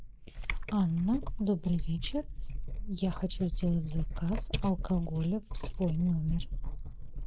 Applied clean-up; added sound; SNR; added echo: neural mask model Resemble Enhance denoiser.